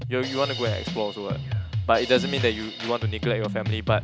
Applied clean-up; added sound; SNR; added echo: none; Drum kit; 3 dB; none.